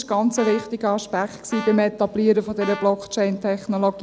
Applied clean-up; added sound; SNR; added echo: none; Brass instrument; 16 dB; none.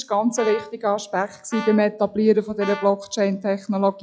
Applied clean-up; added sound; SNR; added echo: classical method log-MMSE.